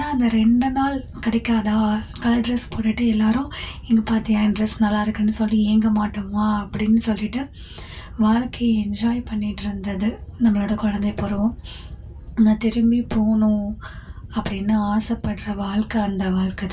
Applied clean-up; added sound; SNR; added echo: none; Wind / Boat, Water vehicle; 16 dB; reverberation time 0.2 s.